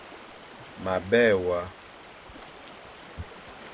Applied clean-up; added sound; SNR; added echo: none; Stream; 16 dB; none.